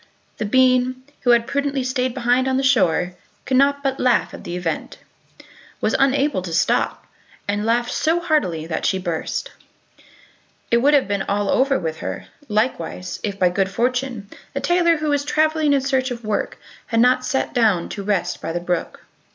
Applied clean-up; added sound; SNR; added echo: none; none; none; none.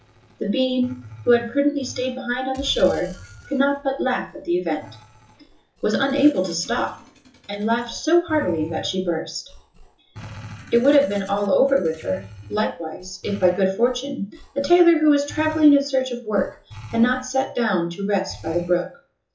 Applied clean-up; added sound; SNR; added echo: classical method WPE with log-MMSE.